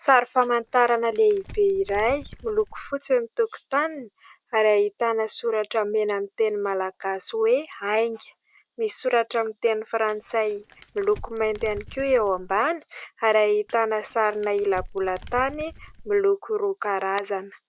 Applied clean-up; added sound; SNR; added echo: none; Crumpling, crinkling; 18 dB; none.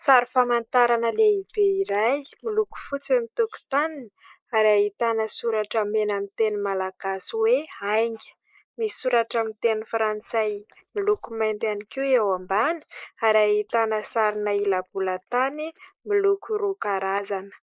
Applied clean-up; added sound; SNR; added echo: neural mask model Resemble Enhance denoiser.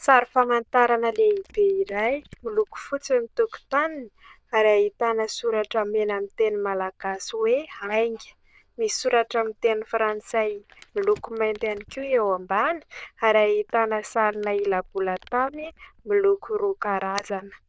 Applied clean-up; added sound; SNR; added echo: neural diffusion model UNIVERSE++.